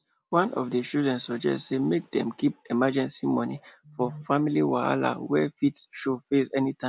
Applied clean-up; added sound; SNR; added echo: none; none; none; none.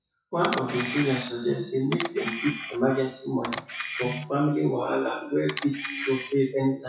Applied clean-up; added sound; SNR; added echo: classical method WPE with log-MMSE.